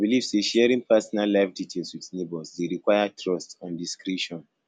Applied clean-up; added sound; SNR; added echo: none; none; none; none.